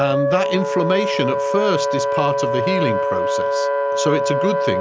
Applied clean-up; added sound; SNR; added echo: none; Wind instrument, woodwind instrument; -3 dB; none.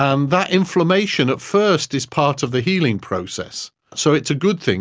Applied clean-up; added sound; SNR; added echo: none; none; none; none.